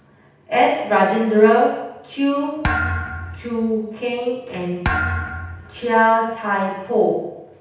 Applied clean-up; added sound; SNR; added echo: none; Thump, thud; 6 dB; reverberation time 0.8 s.